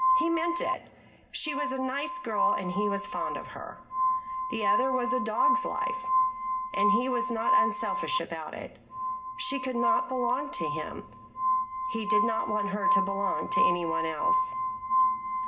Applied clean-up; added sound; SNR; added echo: none; Glass; -4 dB; reverberation time 0.2 s.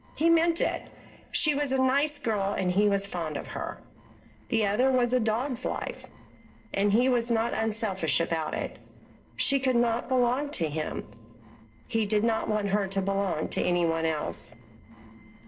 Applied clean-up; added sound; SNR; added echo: neural separator model SepFormer DNS4.